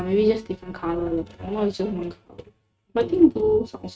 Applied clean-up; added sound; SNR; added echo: neural mask model RNNoise.